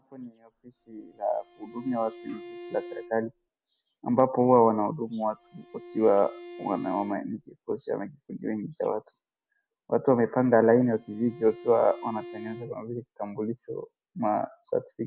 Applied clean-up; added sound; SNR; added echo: none; Bowed string instrument; 18 dB; none.